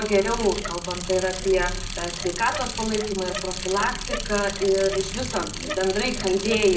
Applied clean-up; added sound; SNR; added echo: none; Bicycle; 6 dB; reverberation time 0.5 s.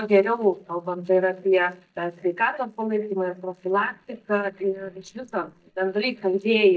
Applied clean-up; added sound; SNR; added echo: neural mask model DeepFilterNet 3.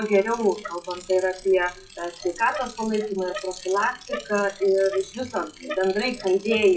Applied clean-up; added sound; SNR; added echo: classical method WPE with log-MMSE.